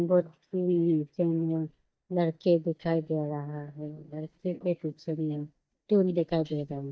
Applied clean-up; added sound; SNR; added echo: neural mask model DeepFilterNet 3.